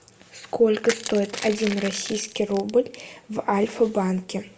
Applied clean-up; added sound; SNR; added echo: none; Crushing; 12 dB; reverberation time 0.5 s.